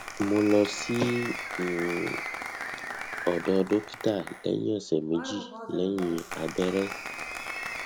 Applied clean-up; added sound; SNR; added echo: none; Applause; 8 dB; none.